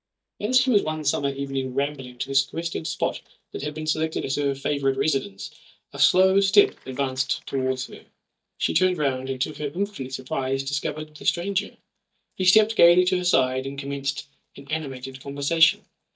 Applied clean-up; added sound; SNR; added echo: neural mask model DeepFilterNet 3.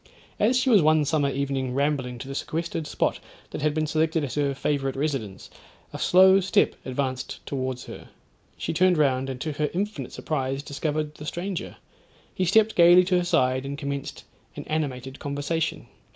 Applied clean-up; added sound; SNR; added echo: none; none; none; none.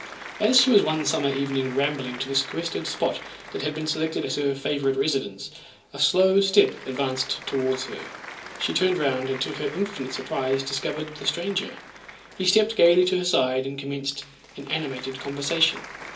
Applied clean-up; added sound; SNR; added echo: none; Applause; 16 dB; reverberation time 0.3 s.